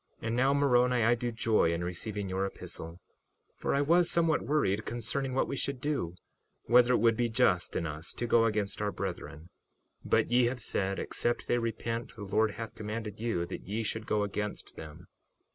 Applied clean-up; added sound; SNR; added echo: none; none; none; none.